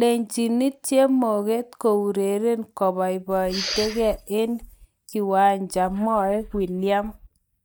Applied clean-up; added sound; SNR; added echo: neural mask model DeepFilterNet 3.